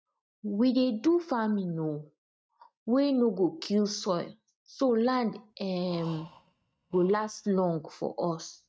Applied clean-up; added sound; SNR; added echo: neural mask model RNNoise.